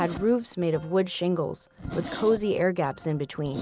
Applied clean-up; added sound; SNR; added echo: none; Zipper (clothing); 14 dB; none.